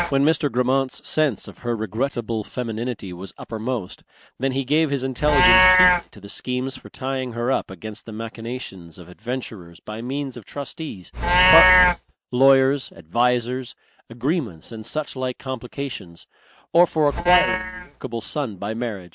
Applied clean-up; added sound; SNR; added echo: neural mask model RNNoise.